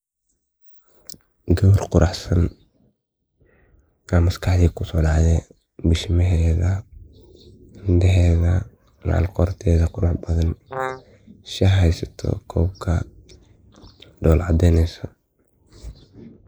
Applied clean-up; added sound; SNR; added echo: neural mask model Resemble Enhance denoiser.